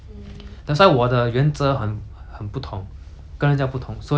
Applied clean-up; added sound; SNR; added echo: none; none; none; none.